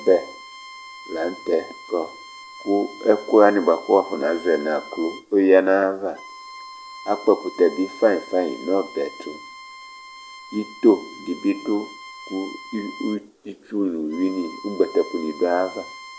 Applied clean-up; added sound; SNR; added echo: none; Bowed string instrument; 18 dB; none.